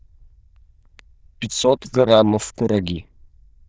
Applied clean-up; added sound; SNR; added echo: neural diffusion model UNIVERSE++.